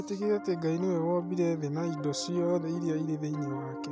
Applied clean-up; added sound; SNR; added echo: none; Piano; 8 dB; none.